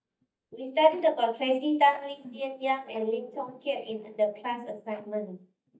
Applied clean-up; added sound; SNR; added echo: neural mask model DeepFilterNet 3.